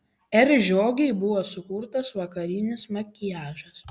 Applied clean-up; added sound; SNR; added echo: none; none; none; none.